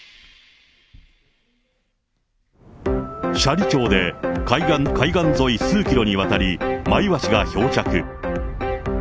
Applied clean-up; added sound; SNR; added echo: none; none; none; none.